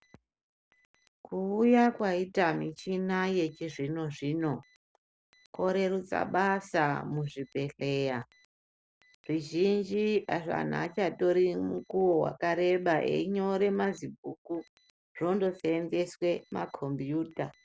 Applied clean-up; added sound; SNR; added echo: neural separator model SepFormer DNS4.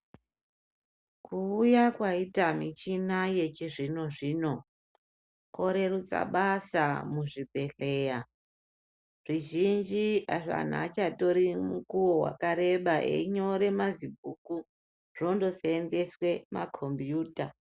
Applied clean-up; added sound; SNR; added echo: none; none; none; none.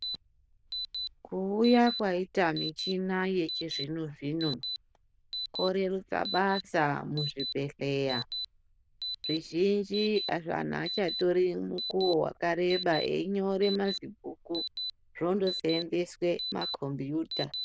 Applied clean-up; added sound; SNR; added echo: neural diffusion model UNIVERSE++.